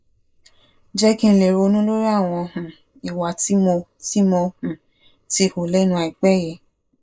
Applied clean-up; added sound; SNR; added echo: neural mask model Resemble Enhance denoiser.